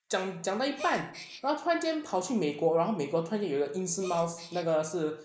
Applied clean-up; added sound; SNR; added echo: neural mask model Resemble Enhance denoiser.